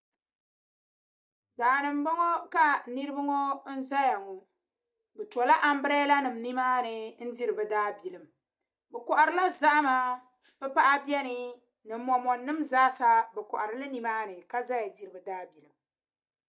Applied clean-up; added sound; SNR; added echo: neural mask model DeepFilterNet 3.